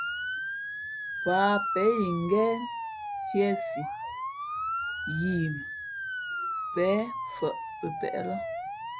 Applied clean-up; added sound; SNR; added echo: none; Motor vehicle (road) / Siren; 3 dB; none.